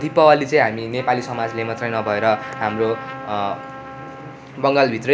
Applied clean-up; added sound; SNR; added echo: none; Trumpet; 16 dB; none.